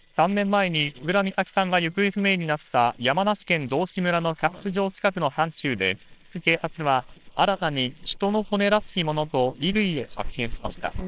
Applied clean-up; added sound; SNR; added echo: neural separator model SepFormer WHAMR!.